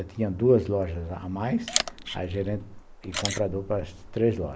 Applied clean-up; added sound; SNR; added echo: neural mask model Resemble Enhance denoiser.